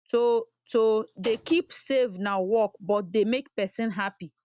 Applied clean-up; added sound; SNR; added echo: none; Door; 15 dB; none.